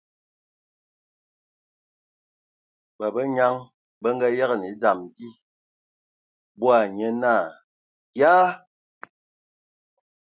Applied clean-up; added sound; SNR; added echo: none; none; none; none.